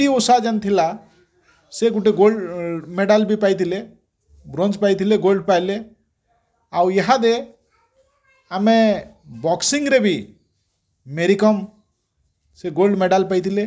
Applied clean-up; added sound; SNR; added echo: none; none; none; none.